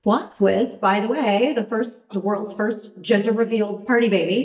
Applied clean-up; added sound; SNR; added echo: neural mask model DeepFilterNet 3.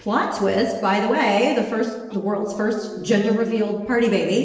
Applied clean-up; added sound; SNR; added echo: neural separator model SepFormer DNS4.